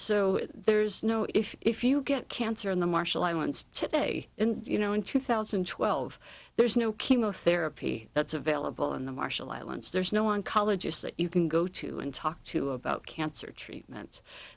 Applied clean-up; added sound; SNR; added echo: none; none; none; none.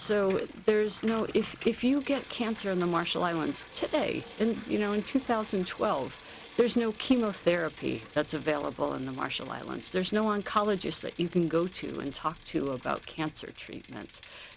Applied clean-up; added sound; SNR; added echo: none; Bicycle; 13 dB; none.